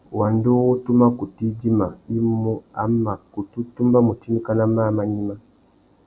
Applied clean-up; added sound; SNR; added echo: none; none; none; none.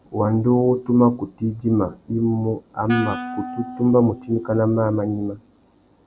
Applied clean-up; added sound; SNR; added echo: none; Wind instrument, woodwind instrument; 12 dB; none.